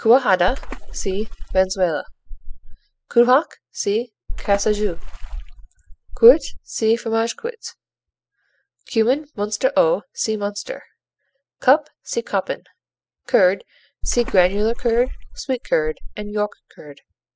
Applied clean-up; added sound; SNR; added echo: classical method spectral subtraction.